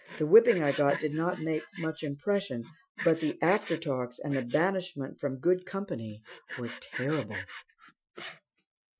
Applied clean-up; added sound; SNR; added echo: classical method Wiener filter.